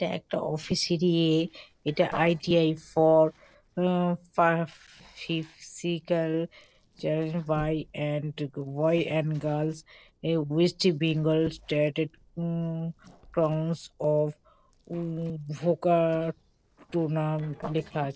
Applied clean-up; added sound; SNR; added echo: neural separator model SepFormer DNS4.